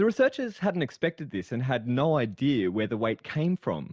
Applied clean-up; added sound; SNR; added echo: none; none; none; none.